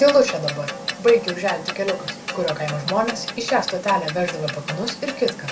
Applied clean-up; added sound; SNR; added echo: none; Clock; 8 dB; reverberation time 0.2 s.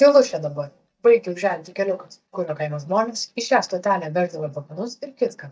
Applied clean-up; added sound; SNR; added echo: neural mask model DeepFilterNet 3.